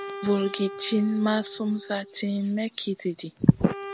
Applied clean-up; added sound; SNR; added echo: none; Wind instrument, woodwind instrument; 14 dB; none.